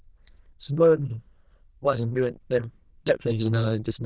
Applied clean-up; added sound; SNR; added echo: neural diffusion model UNIVERSE++.